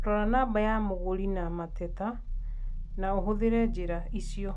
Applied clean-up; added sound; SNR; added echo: none; Growling; 2 dB; none.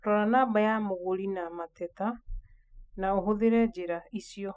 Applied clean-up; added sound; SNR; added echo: classical method spectral subtraction.